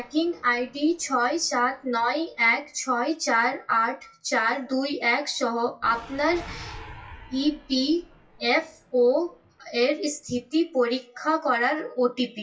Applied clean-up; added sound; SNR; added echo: classical method WPE with log-MMSE.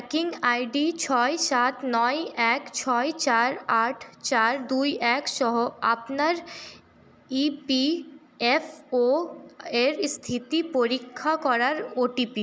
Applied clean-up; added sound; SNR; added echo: none; none; none; none.